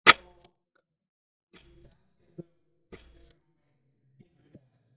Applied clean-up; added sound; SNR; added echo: neural mask model DeepFilterNet 3.